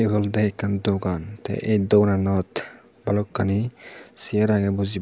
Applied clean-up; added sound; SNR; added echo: none; none; none; none.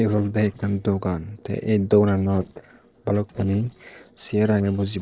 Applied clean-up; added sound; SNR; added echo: neural separator model SepFormer DNS4.